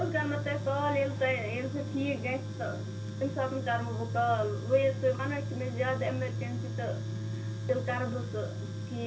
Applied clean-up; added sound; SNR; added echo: none; Tools; 3 dB; reverberation time 0.4 s.